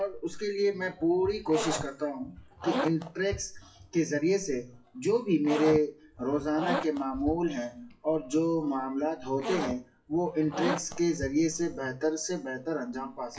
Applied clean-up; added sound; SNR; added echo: classical method WPE with log-MMSE.